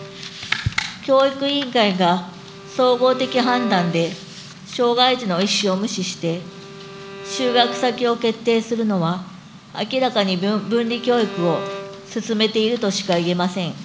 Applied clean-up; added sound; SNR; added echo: none; Bowed string instrument; 16 dB; none.